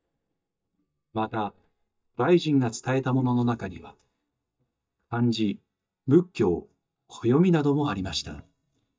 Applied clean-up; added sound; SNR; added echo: neural mask model DeepFilterNet 3.